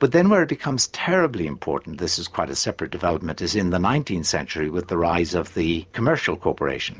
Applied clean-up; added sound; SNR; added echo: none; none; none; none.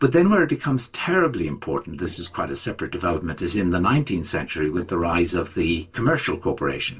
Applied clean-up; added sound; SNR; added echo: neural separator model SepFormer DNS4.